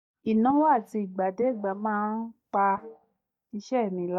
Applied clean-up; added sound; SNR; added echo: neural mask model DeepFilterNet 3.